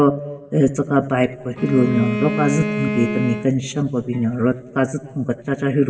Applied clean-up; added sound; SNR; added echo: none; Bowed string instrument; 6 dB; reverberation time 2.3 s.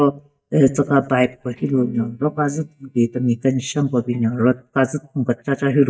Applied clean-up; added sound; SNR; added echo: neural mask model DeepFilterNet 3.